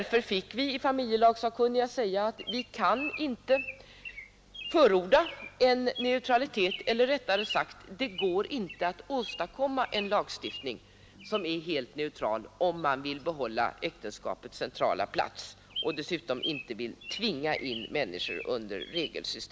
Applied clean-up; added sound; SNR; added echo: none; Bird vocalization, bird call, bird song; 14 dB; none.